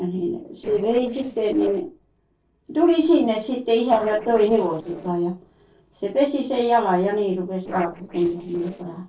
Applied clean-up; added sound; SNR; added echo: neural separator model SepFormer DNS4.